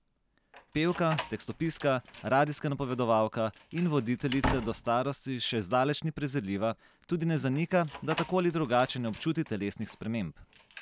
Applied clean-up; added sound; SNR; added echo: none; Slam; 13 dB; none.